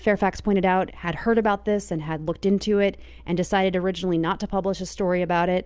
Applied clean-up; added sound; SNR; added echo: none; none; none; none.